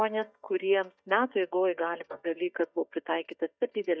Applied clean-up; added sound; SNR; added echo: neural mask model DeepFilterNet 3.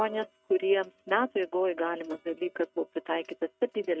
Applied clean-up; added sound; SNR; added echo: neural mask model RNNoise.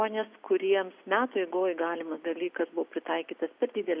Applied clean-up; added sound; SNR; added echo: none; none; none; none.